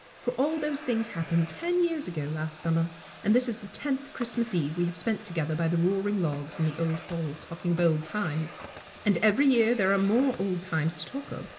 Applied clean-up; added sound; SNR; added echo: none; Domestic sounds, home sounds; 17 dB; reverberation time 1.0 s.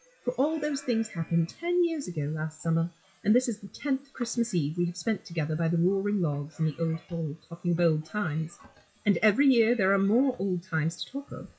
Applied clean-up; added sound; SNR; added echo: classical method WPE with log-MMSE.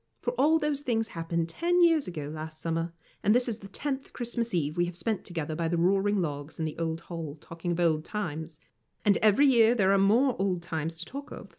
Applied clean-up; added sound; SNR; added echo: none; none; none; none.